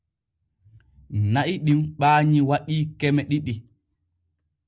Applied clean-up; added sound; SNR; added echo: none; none; none; none.